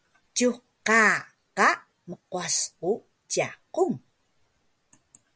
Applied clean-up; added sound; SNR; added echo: none; none; none; none.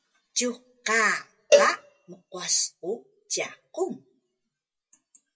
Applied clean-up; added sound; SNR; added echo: classical method WPE with log-MMSE.